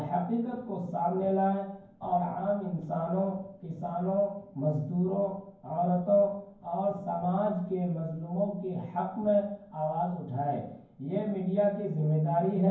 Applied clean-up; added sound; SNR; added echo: none; none; none; reverberation time 0.9 s.